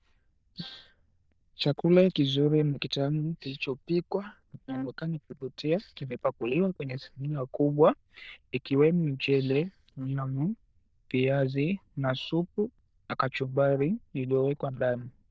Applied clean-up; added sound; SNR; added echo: neural diffusion model UNIVERSE++.